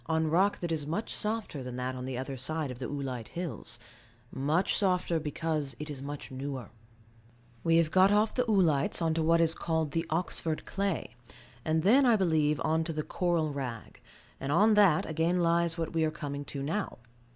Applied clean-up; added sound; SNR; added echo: none; none; none; none.